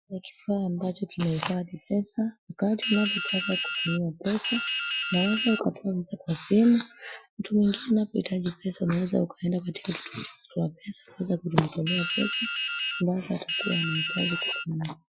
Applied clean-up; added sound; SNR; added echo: classical method Wiener filter.